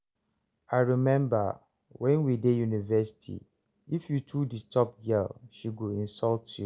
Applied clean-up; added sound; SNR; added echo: none; none; none; none.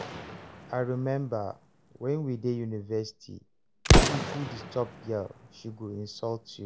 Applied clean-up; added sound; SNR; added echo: none; Explosion; -3 dB; none.